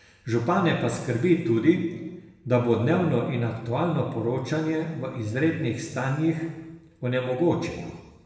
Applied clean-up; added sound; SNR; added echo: none; none; none; reverberation time 1.2 s.